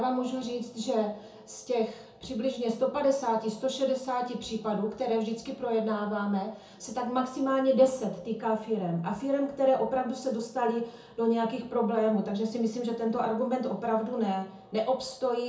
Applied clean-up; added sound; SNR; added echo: none; none; none; reverberation time 0.6 s.